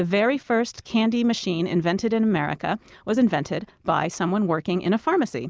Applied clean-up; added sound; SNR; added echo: none; none; none; none.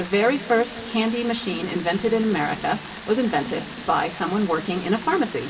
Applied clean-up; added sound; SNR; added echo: none; Rain; 13 dB; reverberation time 2.9 s.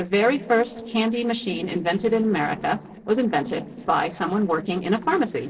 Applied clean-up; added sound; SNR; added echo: neural separator model SepFormer DNS4.